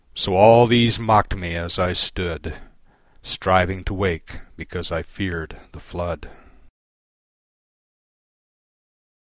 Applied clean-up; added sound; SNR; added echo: none; none; none; none.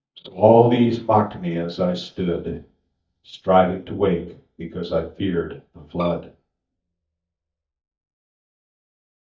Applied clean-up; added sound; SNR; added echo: neural mask model DeepFilterNet 3.